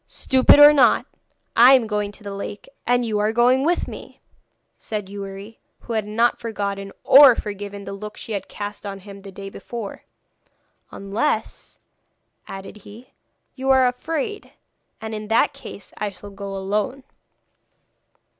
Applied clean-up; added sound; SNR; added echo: none; none; none; none.